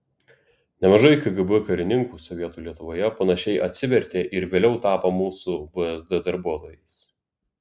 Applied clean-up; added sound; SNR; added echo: none; none; none; none.